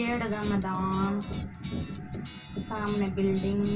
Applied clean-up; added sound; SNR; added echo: none; Guitar; 18 dB; reverberation time 0.1 s.